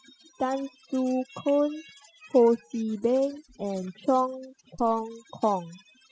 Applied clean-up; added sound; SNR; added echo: classical method spectral subtraction.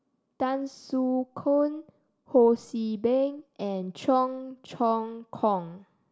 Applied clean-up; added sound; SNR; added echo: none; none; none; none.